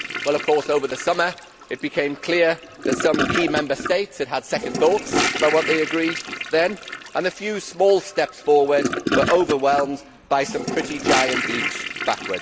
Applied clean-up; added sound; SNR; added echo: none; Toilet flush / Gurgling; 6 dB; none.